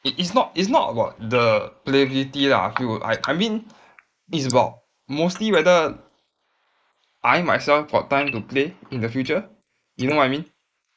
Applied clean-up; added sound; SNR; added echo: neural mask model Resemble Enhance denoiser.